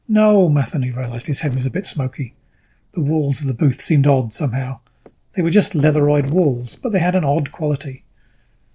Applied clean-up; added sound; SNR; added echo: neural separator model SepFormer DNS4.